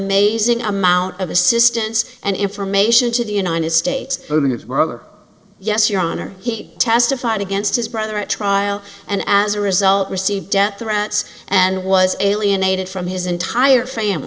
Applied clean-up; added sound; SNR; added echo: neural separator model SepFormer DNS4.